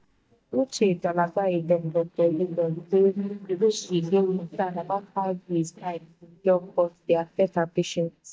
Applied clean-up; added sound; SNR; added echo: neural mask model DeepFilterNet 3.